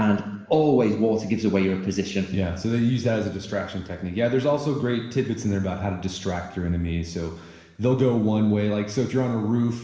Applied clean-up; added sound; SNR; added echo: none; none; none; reverberation time 1.2 s.